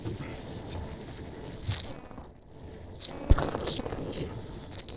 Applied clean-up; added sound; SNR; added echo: neural separator model SepFormer DNS4.